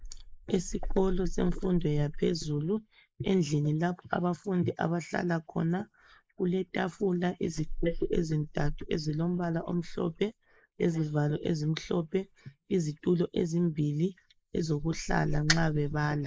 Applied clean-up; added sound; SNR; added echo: neural mask model Resemble Enhance denoiser.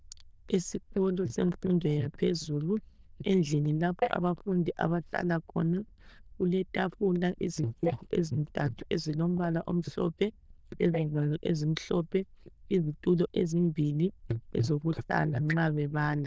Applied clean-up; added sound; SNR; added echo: neural diffusion model UNIVERSE++.